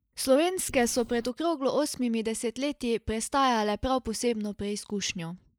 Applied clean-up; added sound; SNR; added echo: neural mask model Resemble Enhance denoiser.